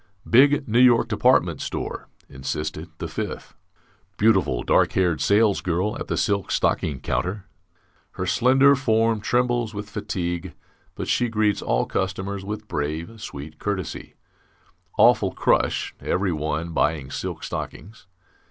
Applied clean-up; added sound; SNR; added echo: none; none; none; none.